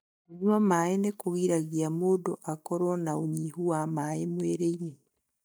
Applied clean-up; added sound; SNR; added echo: neural mask model DeepFilterNet 3.